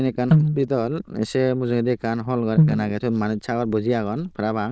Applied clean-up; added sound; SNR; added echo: neural diffusion model UNIVERSE++.